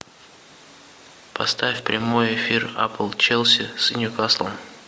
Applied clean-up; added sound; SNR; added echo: none; none; none; none.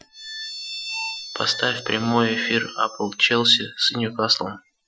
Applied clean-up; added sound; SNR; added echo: classical method Wiener filter.